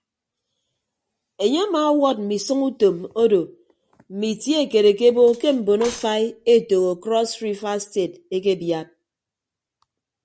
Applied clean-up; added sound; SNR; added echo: none; Cutlery, silverware; 20 dB; none.